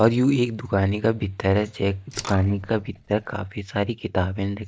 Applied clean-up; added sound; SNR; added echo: neural mask model DeepFilterNet 3.